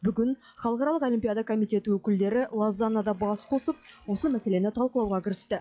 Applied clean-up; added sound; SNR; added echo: classical method log-MMSE.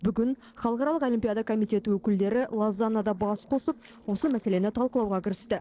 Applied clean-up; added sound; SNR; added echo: neural separator model SepFormer DNS4.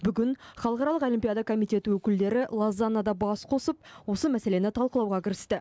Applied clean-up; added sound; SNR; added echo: none; none; none; none.